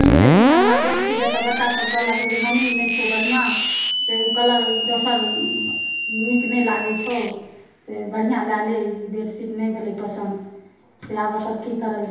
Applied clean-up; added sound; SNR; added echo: none; Screech; -2 dB; reverberation time 0.9 s.